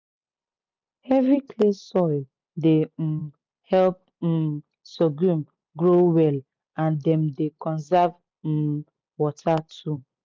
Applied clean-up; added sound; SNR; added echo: none; none; none; none.